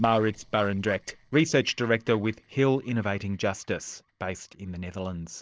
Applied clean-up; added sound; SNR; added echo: neural separator model SepFormer DNS4.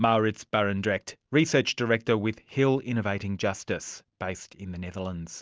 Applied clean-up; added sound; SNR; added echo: none; none; none; none.